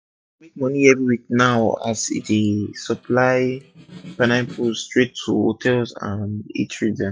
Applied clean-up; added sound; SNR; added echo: classical method log-MMSE.